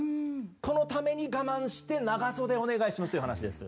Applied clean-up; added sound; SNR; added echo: none; Organ; 17 dB; none.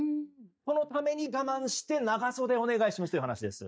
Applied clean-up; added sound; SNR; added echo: neural mask model DeepFilterNet 3.